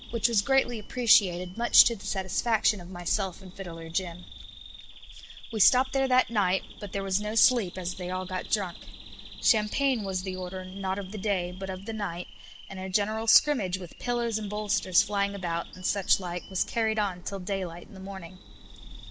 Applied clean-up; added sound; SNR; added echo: none; Idling + Bird vocalization, bird call, bird song; 17 dB; none.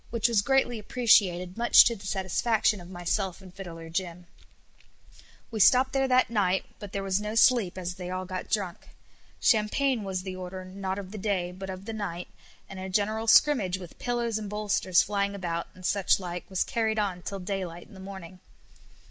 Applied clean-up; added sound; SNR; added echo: none; none; none; none.